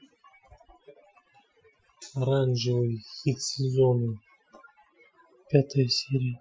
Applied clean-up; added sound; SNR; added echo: classical method Wiener filter.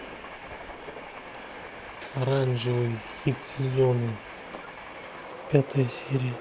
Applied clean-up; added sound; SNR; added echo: none; Train; 12 dB; none.